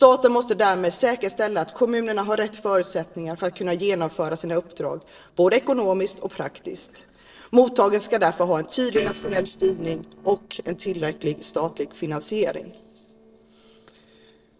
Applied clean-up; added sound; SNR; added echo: neural separator model SepFormer DNS4.